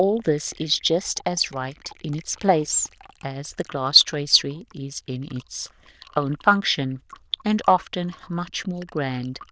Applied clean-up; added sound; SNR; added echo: neural diffusion model UNIVERSE++.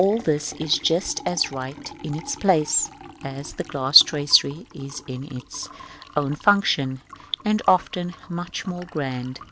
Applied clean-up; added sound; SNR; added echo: none; Liquid; 19 dB; none.